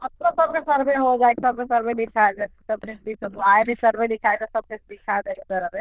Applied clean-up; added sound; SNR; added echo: neural diffusion model UNIVERSE++.